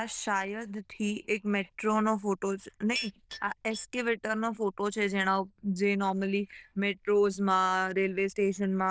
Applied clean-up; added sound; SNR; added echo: neural diffusion model UNIVERSE++.